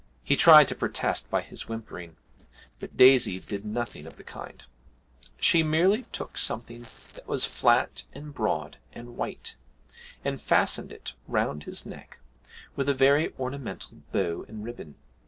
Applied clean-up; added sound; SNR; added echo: neural separator model SepFormer DNS4.